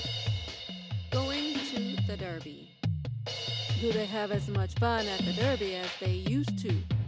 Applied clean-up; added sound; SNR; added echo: none; Drum kit; -3 dB; none.